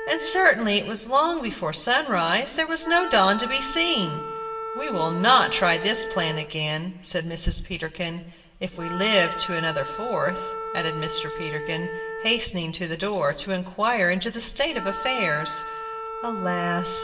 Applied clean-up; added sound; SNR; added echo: none; Wind instrument, woodwind instrument; 9 dB; reverberation time 0.8 s.